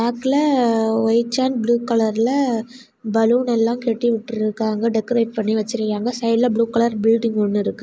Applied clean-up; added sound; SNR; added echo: none; none; none; none.